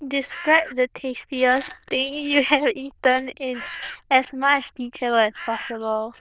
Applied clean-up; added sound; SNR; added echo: neural diffusion model UNIVERSE++.